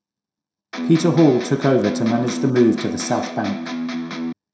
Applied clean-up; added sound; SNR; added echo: none; Electric guitar; 7 dB; reverberation time 0.5 s.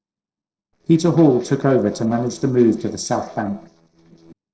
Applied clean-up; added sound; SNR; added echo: neural separator model SepFormer DNS4.